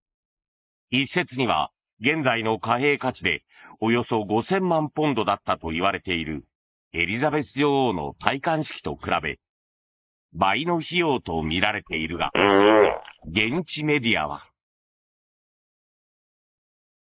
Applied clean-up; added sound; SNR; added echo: neural mask model Resemble Enhance denoiser.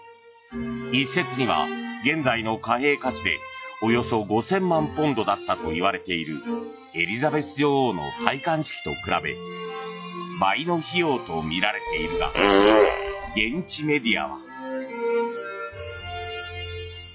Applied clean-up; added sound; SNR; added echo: classical method log-MMSE.